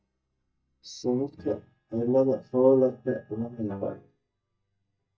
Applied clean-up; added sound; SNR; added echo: neural mask model DeepFilterNet 3.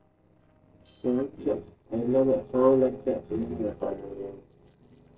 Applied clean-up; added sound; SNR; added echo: neural separator model SepFormer DNS4.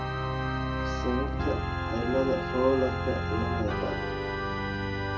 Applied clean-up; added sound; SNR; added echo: none; Organ; -2 dB; reverberation time 0.4 s.